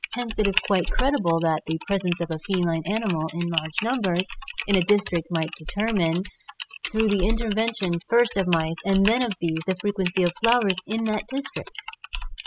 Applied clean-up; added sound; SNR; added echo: classical method spectral subtraction.